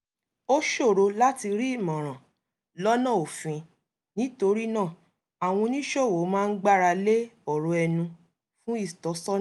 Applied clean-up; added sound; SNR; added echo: none; none; none; none.